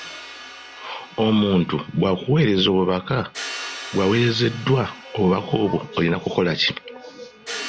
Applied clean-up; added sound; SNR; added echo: none; Crash cymbal; 16 dB; none.